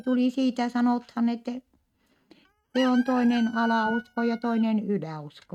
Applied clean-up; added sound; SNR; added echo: neural mask model RNNoise.